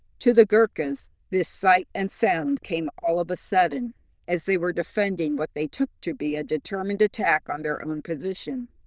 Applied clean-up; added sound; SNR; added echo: neural diffusion model UNIVERSE++.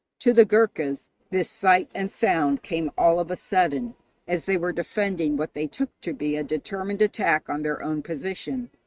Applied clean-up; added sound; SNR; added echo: neural mask model RNNoise.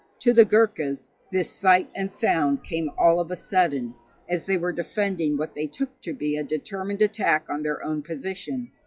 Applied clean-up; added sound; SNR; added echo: classical method log-MMSE.